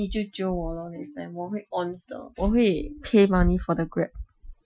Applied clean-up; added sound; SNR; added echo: classical method Wiener filter.